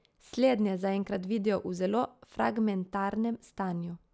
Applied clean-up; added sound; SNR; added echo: none; none; none; none.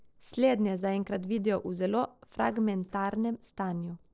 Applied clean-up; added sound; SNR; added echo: neural separator model SepFormer DNS4.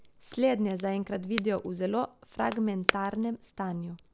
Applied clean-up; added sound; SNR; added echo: none; Crackle; 8 dB; none.